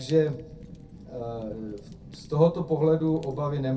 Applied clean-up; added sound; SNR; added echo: none; Fire; 18 dB; reverberation time 0.3 s.